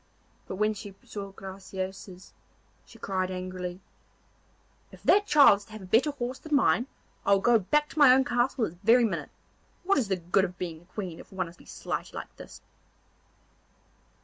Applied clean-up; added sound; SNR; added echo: none; none; none; none.